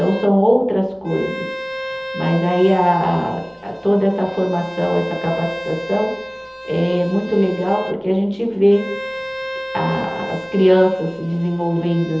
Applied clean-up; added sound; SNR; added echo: none; Bowed string instrument; 12 dB; reverberation time 0.8 s.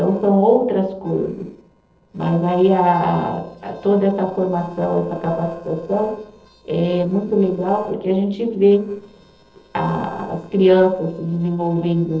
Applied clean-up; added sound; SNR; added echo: neural separator model SepFormer DNS4.